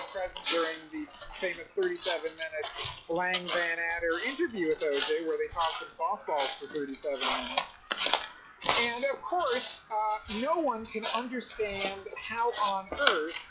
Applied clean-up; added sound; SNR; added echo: classical method log-MMSE.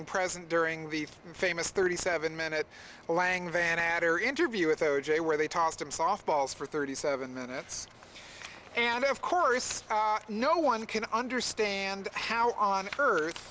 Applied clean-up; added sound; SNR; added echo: none; none; none; none.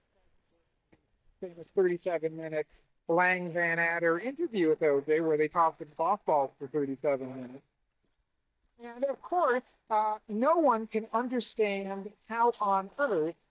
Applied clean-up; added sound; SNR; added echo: neural mask model DeepFilterNet 3.